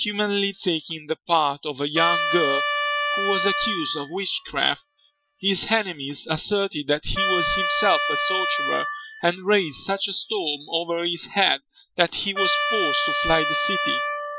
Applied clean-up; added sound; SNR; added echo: classical method Wiener filter.